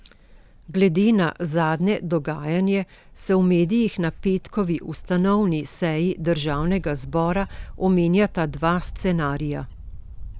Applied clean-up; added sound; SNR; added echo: none; Wind / Bird; 16 dB; none.